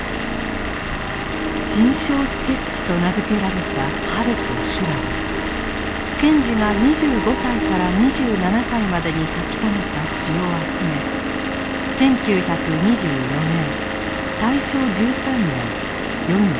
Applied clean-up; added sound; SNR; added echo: none; Engine / Vehicle; 4 dB; none.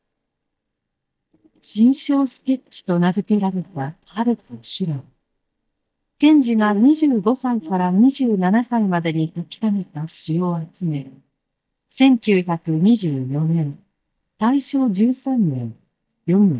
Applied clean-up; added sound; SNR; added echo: neural mask model DeepFilterNet 3.